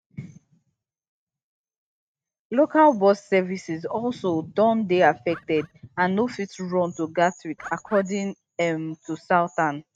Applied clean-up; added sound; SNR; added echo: neural mask model RNNoise.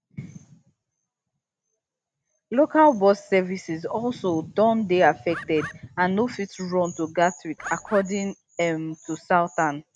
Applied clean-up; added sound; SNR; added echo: none; Bird; 13 dB; none.